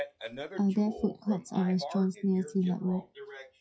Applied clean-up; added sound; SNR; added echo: classical method WPE with log-MMSE.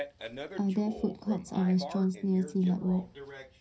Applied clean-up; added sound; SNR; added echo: none; Fart; 13 dB; reverberation time 0.4 s.